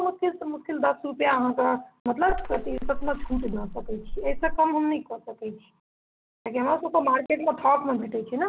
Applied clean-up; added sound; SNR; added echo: none; Water / Splash, splatter; 3 dB; none.